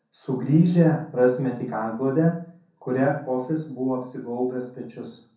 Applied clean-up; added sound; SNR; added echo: none; none; none; reverberation time 0.5 s.